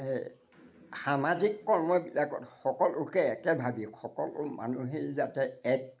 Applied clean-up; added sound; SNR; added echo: none; none; none; none.